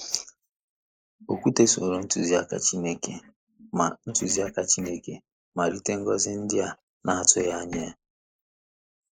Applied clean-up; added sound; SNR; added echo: neural mask model Resemble Enhance denoiser.